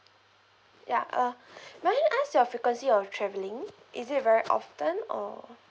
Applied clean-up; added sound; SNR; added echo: none; none; none; none.